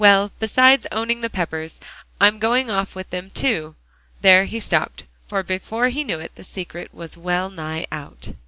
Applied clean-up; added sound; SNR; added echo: none; none; none; none.